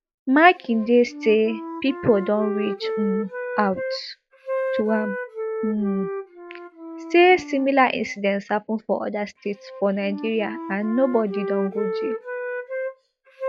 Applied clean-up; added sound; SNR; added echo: classical method log-MMSE.